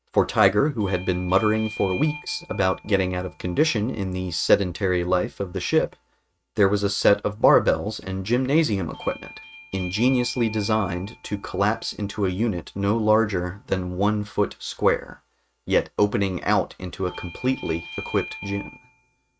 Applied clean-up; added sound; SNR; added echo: neural mask model RNNoise.